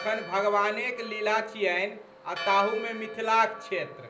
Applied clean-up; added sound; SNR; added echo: none; Church bell; 14 dB; reverberation time 0.4 s.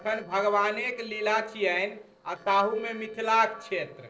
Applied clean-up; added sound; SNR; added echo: neural separator model SepFormer DNS4.